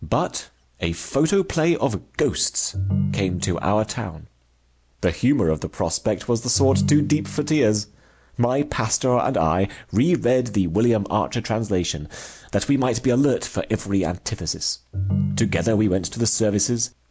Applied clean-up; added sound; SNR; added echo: none; Ringtone; 4 dB; none.